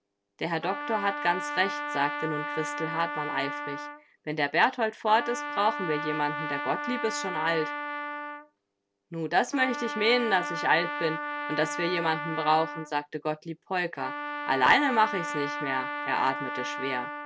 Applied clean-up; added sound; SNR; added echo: none; Trumpet; 6 dB; none.